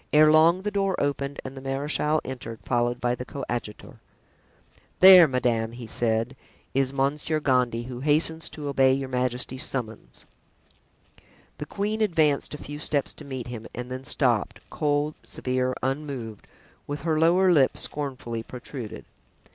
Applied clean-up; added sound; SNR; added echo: none; none; none; none.